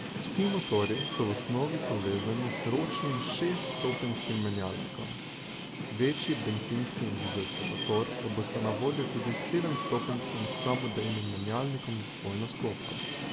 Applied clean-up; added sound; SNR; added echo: none; Subway, metro, underground; 1 dB; none.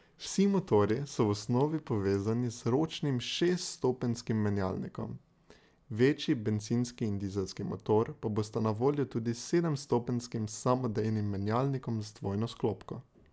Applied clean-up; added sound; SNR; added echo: none; none; none; none.